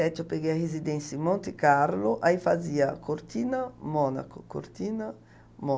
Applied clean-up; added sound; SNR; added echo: none; none; none; none.